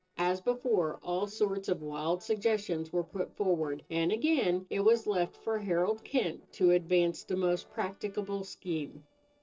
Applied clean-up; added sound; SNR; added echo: neural separator model SepFormer DNS4.